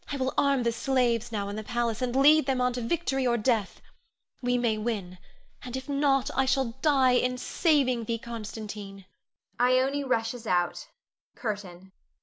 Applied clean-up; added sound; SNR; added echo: none; none; none; none.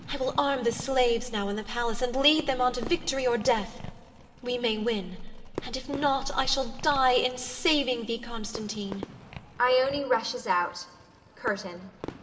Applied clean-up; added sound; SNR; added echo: none; Fireworks; 17 dB; reverberation time 1.6 s.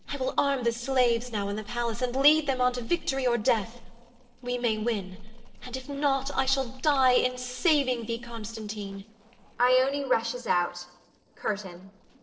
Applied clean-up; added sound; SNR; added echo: neural separator model SepFormer DNS4.